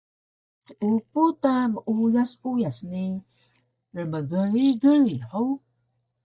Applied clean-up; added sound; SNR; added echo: neural mask model DeepFilterNet 3.